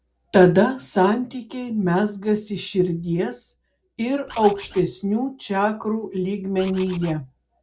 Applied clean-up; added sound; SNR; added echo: neural separator model SepFormer DNS4.